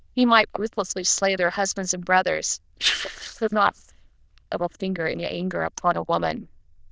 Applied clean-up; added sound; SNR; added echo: neural diffusion model UNIVERSE++.